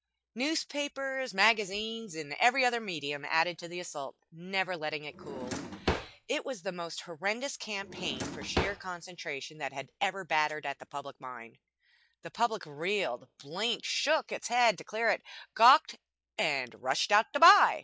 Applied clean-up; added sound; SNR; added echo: classical method log-MMSE.